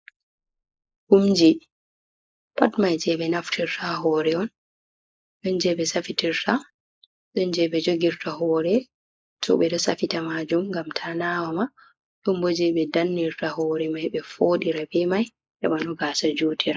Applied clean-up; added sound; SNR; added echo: neural mask model Resemble Enhance denoiser.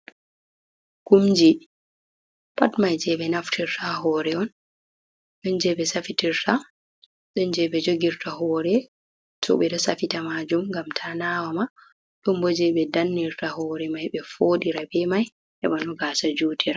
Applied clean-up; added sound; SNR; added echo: none; none; none; none.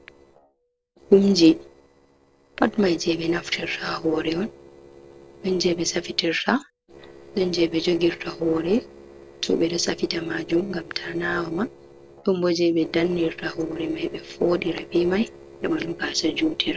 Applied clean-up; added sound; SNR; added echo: neural separator model SepFormer DNS4.